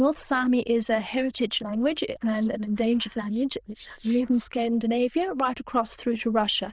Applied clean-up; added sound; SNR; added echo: neural diffusion model UNIVERSE++.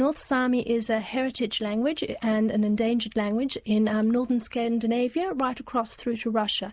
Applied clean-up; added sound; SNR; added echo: none; none; none; none.